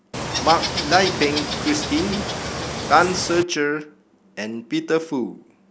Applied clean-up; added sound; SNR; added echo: none; Water / Bird; 3 dB; none.